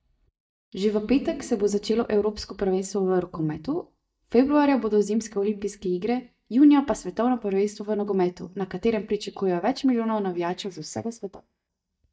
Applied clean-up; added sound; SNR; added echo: neural mask model DeepFilterNet 3.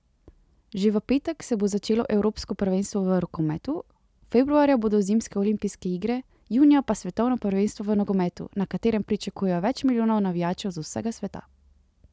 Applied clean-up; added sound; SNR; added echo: none; none; none; none.